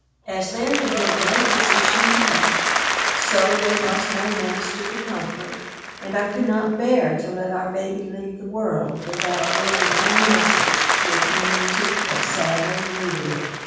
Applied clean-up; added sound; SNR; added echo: none; Applause; -2 dB; reverberation time 1.2 s.